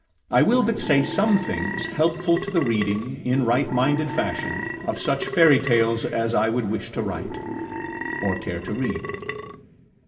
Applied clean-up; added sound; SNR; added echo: none; Burping, eructation; 8 dB; reverberation time 2.6 s.